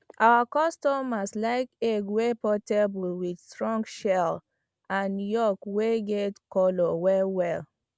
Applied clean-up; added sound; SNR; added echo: none; none; none; none.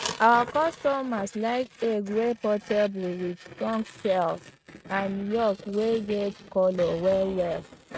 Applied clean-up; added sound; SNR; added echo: neural mask model RNNoise.